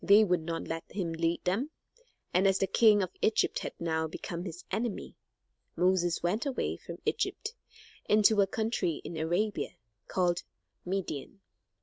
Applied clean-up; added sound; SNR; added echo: none; none; none; none.